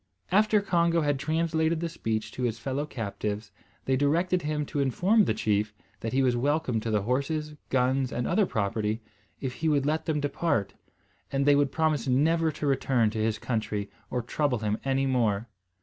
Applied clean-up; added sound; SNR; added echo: none; none; none; none.